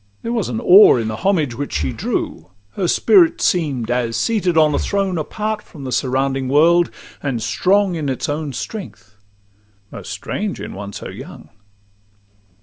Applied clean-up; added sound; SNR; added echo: none; Breathing; 14 dB; none.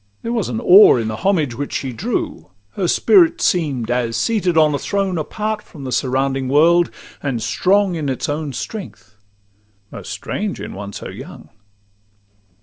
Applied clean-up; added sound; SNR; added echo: neural separator model SepFormer DNS4.